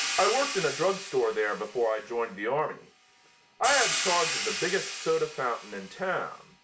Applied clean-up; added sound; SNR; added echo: none; Hi-hat; 5 dB; none.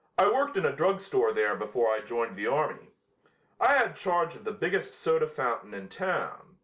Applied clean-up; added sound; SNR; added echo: none; none; none; none.